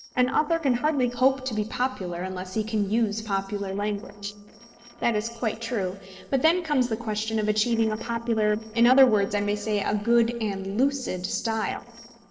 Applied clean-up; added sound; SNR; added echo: neural separator model SepFormer DNS4.